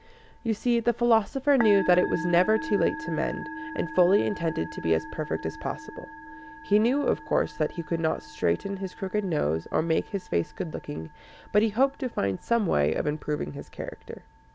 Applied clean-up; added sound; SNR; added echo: none; Musical instrument; 13 dB; none.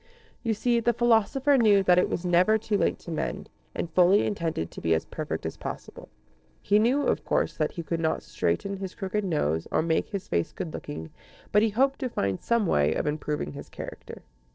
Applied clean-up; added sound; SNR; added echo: neural separator model SepFormer DNS4.